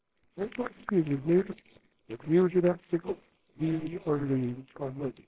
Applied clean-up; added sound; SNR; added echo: neural separator model SepFormer WHAMR!.